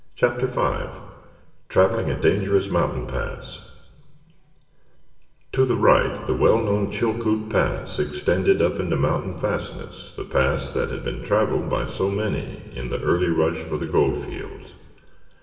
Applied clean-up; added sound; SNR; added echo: none; none; none; reverberation time 1.3 s.